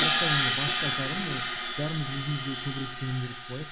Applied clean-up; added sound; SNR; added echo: none; Crash cymbal; -5 dB; none.